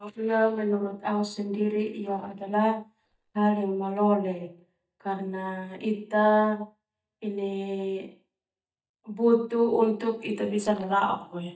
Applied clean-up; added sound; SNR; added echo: neural mask model DeepFilterNet 3.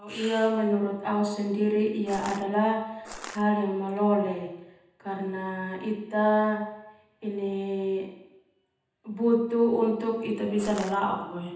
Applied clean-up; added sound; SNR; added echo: none; Crushing; 13 dB; reverberation time 0.9 s.